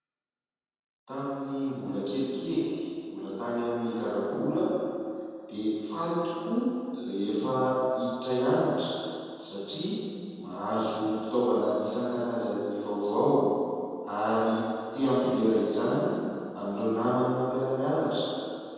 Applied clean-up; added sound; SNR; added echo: none; none; none; reverberation time 2.1 s.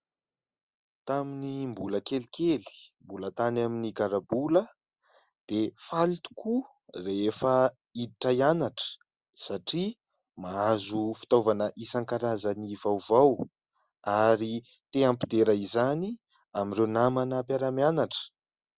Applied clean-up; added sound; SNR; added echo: none; none; none; none.